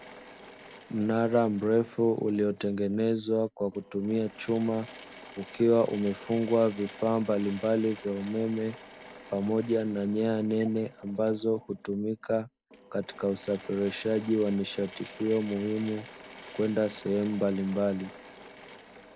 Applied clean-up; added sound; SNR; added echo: none; Drill / Mechanisms; 20 dB; none.